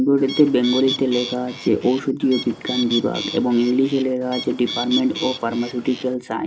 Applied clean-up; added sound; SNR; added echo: none; Bird; 11 dB; reverberation time 0.3 s.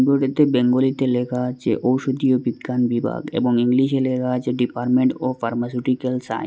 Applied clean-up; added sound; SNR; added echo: none; none; none; none.